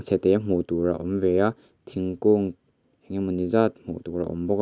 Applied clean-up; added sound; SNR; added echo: none; none; none; none.